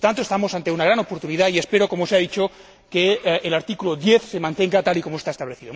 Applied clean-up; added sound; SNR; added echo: none; none; none; none.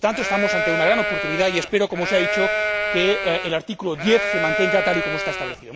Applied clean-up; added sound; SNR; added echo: none; Livestock, farm animals, working animals; 1 dB; none.